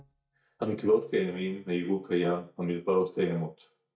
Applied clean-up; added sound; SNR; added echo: neural mask model DeepFilterNet 3.